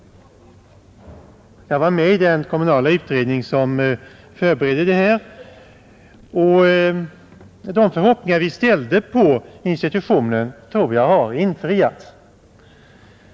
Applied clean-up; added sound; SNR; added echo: none; none; none; none.